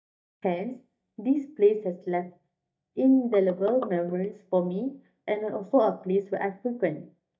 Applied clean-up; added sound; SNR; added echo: neural mask model DeepFilterNet 3.